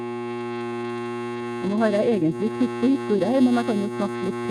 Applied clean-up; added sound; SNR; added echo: neural mask model RNNoise.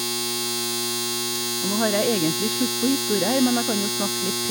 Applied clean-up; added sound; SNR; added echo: none; Domestic sounds, home sounds; -1 dB; none.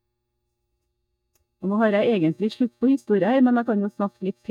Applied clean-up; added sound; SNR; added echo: neural mask model DeepFilterNet 3.